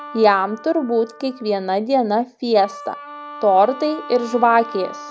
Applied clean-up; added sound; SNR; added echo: none; Wind instrument, woodwind instrument; 16 dB; none.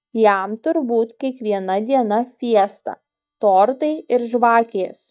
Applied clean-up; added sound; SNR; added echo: neural mask model DeepFilterNet 3.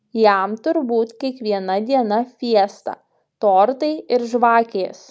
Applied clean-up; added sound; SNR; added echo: none; none; none; none.